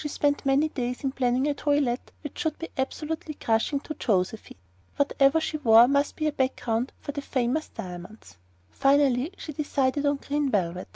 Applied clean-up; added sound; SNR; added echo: none; none; none; none.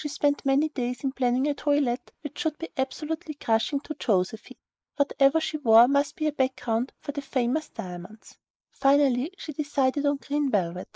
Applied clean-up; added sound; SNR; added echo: neural mask model Resemble Enhance denoiser.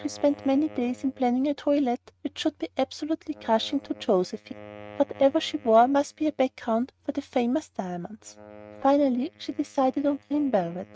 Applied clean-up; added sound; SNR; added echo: neural mask model RNNoise.